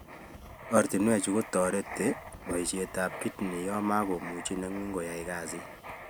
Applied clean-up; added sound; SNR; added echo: none; Writing; 13 dB; none.